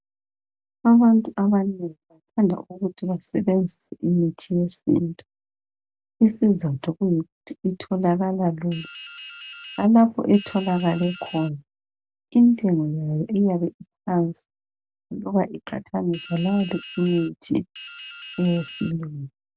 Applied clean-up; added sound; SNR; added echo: none; Drip; 17 dB; none.